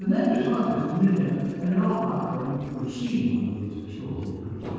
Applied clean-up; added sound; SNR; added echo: neural separator model SepFormer DNS4.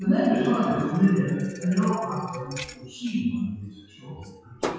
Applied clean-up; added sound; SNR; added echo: classical method WPE with log-MMSE.